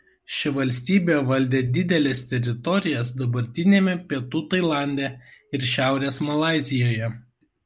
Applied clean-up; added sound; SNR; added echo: none; none; none; none.